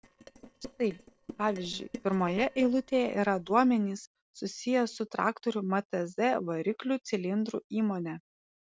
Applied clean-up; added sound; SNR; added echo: neural separator model SepFormer DNS4.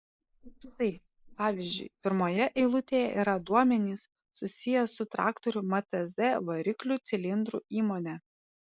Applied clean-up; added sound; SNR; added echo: neural mask model Resemble Enhance denoiser.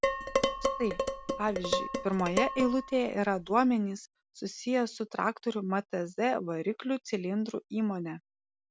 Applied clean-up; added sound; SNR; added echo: none; Dishes, pots, and pans; 2 dB; none.